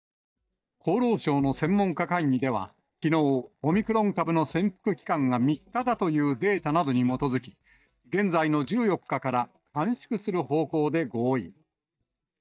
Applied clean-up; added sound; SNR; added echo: neural mask model DeepFilterNet 3.